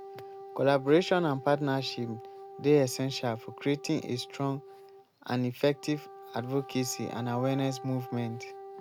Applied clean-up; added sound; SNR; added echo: none; Wind instrument, woodwind instrument; 15 dB; none.